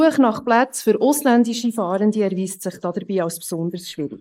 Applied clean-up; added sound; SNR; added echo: neural mask model Resemble Enhance denoiser.